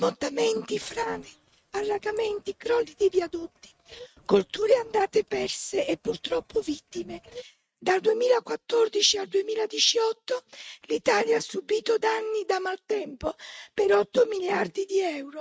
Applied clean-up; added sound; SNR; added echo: neural mask model RNNoise.